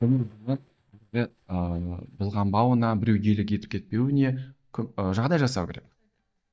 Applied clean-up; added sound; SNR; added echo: neural mask model DeepFilterNet 3.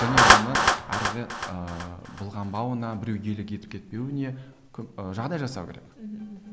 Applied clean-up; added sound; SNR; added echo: none; Clapping; -5 dB; none.